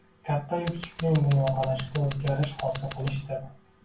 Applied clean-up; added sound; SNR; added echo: none; Scissors; 3 dB; reverberation time 0.2 s.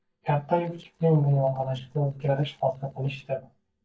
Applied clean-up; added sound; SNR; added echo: neural mask model DeepFilterNet 3.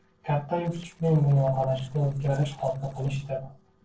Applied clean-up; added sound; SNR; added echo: neural separator model SepFormer DNS4.